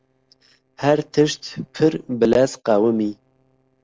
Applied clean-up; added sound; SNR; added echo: neural separator model SepFormer DNS4.